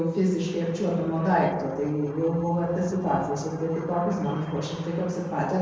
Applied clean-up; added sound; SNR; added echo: neural separator model SepFormer DNS4.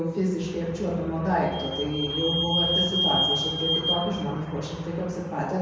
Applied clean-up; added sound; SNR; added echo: none; Squeak / Vehicle; 2 dB; reverberation time 1.2 s.